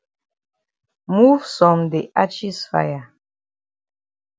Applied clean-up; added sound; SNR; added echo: none; none; none; none.